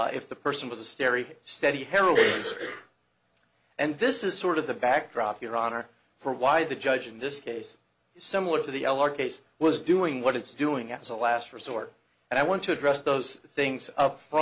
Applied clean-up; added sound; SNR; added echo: none; none; none; none.